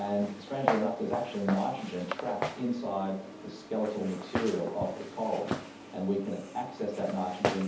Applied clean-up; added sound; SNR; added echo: none; Walk, footsteps; 5 dB; reverberation time 0.6 s.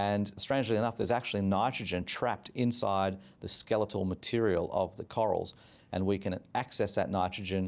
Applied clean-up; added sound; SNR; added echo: none; none; none; none.